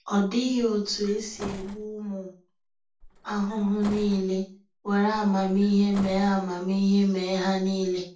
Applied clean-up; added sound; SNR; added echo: none; Bus; 17 dB; reverberation time 0.3 s.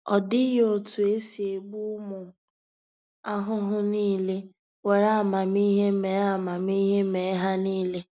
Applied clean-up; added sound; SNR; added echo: none; none; none; none.